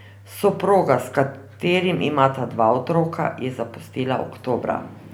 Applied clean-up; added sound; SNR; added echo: none; none; none; none.